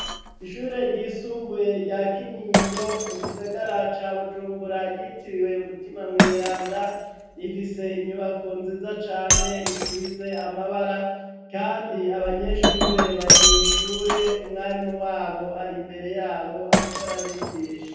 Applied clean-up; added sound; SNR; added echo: none; Shatter; -2 dB; reverberation time 1.3 s.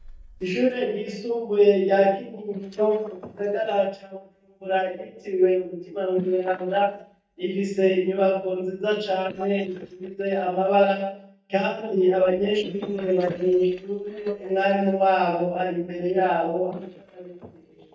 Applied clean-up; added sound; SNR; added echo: neural mask model DeepFilterNet 3.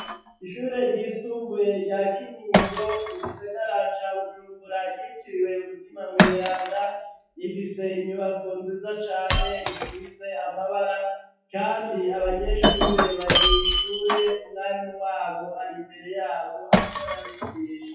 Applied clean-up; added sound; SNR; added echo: classical method WPE with log-MMSE.